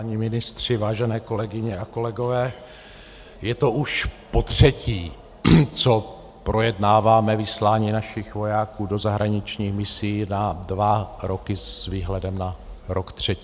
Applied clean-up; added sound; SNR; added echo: none; none; none; none.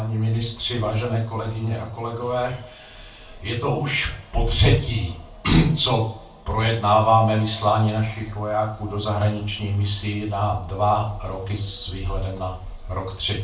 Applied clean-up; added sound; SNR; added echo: none; none; none; reverberation time 0.3 s.